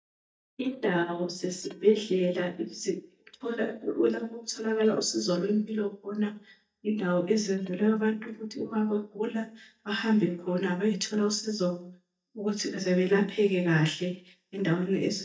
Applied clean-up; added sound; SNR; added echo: neural mask model DeepFilterNet 3.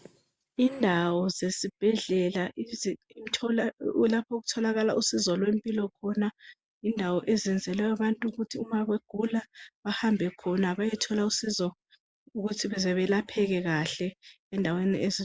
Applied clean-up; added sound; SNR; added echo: none; none; none; none.